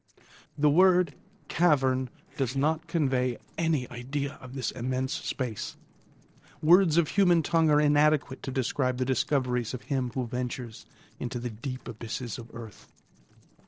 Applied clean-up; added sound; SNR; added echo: neural separator model SepFormer DNS4.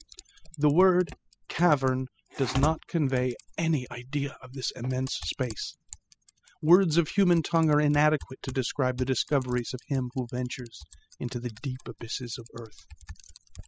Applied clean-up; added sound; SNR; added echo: classical method spectral subtraction.